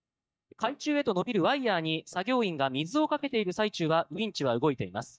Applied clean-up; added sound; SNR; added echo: neural mask model DeepFilterNet 3.